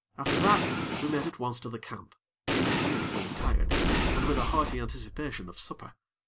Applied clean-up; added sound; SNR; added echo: none; Boom + Explosion; -4 dB; none.